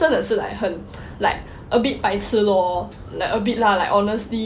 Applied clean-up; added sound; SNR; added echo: none; Thunder; 18 dB; none.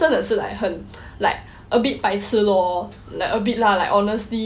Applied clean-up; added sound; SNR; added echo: none; none; none; none.